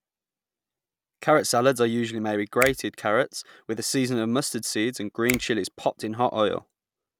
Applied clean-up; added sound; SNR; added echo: none; Finger snapping; 12 dB; none.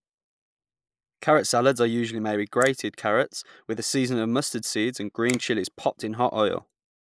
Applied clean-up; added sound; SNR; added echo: neural mask model Resemble Enhance denoiser.